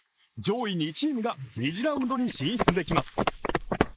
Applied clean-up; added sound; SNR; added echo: neural mask model Resemble Enhance denoiser.